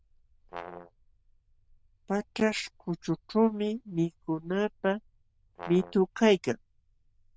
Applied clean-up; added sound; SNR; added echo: neural diffusion model UNIVERSE++.